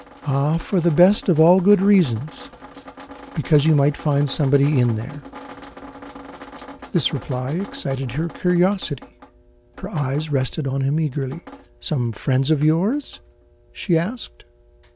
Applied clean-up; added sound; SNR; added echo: none; Drip; 19 dB; none.